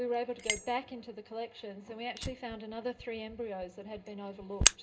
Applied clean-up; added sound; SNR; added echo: none; Fire; -2 dB; reverberation time 0.2 s.